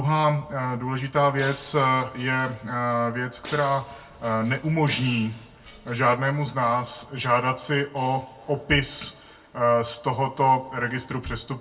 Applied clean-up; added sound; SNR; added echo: none; Shatter; 20 dB; reverberation time 0.2 s.